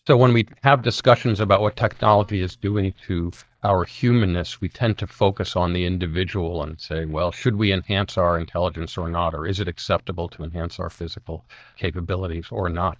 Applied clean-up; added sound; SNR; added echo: neural mask model DeepFilterNet 3.